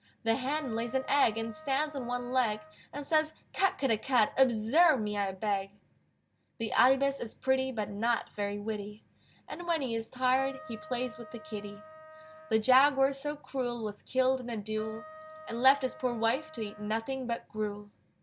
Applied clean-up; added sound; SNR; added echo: none; Trumpet; 18 dB; none.